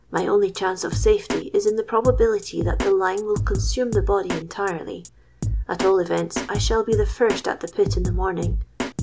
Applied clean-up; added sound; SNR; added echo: none; Drum kit; 4 dB; none.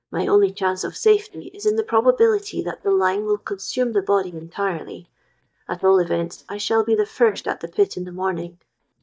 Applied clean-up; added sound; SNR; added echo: neural mask model DeepFilterNet 3.